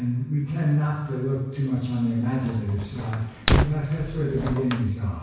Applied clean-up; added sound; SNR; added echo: none; Fire; 2 dB; reverberation time 1.1 s.